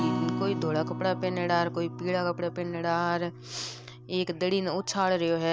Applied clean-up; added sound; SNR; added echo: none; Acoustic guitar; 7 dB; none.